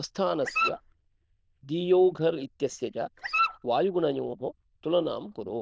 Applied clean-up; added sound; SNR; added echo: neural diffusion model UNIVERSE++.